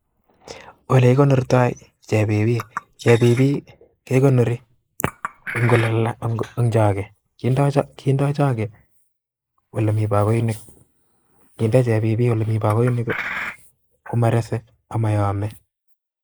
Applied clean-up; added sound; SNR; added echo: neural mask model Resemble Enhance denoiser.